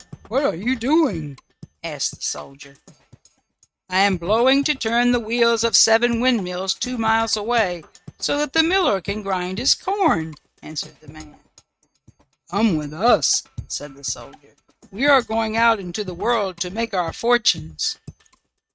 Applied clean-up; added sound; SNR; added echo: neural mask model RNNoise.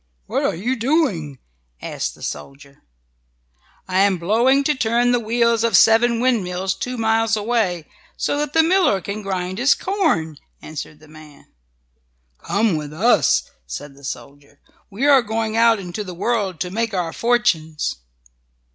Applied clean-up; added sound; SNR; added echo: none; none; none; none.